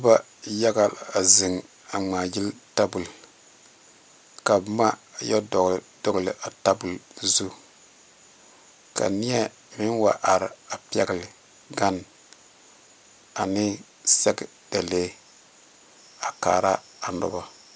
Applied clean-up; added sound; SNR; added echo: none; none; none; none.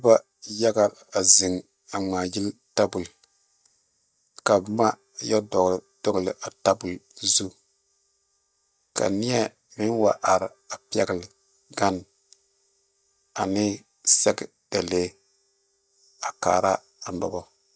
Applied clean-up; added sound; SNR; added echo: neural mask model DeepFilterNet 3.